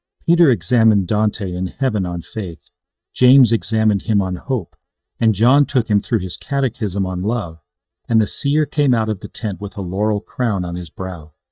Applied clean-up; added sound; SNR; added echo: neural mask model DeepFilterNet 3.